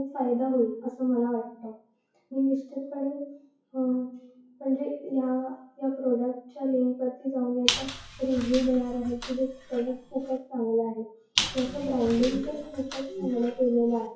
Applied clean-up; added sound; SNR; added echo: classical method WPE with log-MMSE.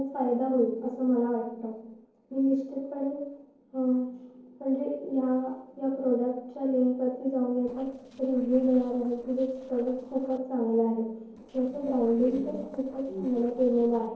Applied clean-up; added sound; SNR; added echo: neural separator model SepFormer DNS4.